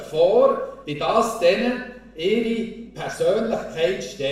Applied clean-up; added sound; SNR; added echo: none; none; none; reverberation time 0.7 s.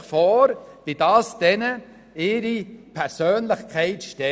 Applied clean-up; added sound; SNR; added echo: none; none; none; none.